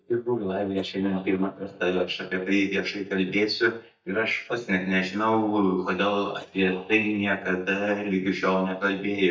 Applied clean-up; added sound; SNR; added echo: neural mask model DeepFilterNet 3.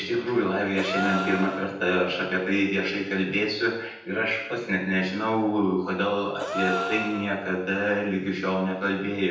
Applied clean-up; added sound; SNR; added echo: none; Gasp; 8 dB; reverberation time 0.9 s.